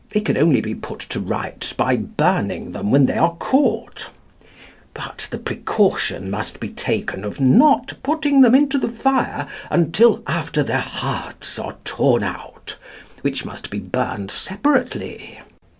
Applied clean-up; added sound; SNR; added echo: none; none; none; none.